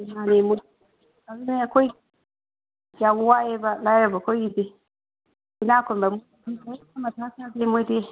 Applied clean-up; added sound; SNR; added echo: none; none; none; none.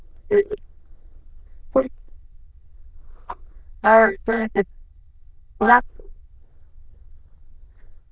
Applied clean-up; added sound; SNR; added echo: neural diffusion model UNIVERSE++.